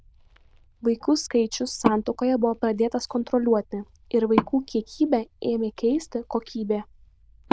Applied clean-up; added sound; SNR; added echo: neural diffusion model UNIVERSE++.